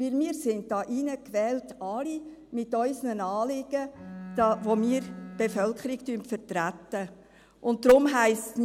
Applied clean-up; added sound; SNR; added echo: none; Bowed string instrument; 14 dB; none.